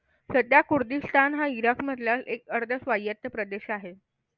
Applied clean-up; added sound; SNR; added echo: none; none; none; none.